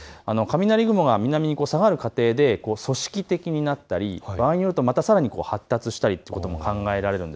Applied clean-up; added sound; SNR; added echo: none; none; none; none.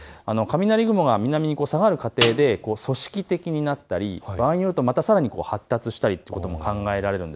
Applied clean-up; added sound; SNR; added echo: none; Snare drum; 6 dB; none.